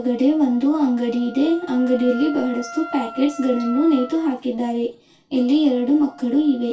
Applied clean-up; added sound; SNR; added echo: none; Wind instrument, woodwind instrument; 18 dB; reverberation time 0.2 s.